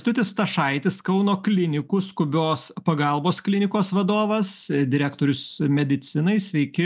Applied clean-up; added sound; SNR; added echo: none; none; none; none.